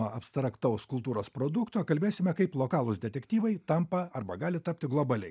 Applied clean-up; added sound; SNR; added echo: none; none; none; none.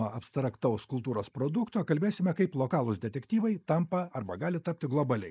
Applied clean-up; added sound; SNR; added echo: neural mask model Resemble Enhance denoiser.